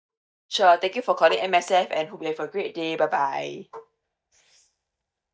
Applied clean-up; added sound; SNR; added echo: neural mask model DeepFilterNet 3.